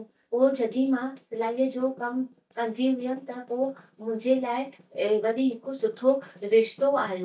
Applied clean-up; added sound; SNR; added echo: neural mask model DeepFilterNet 3.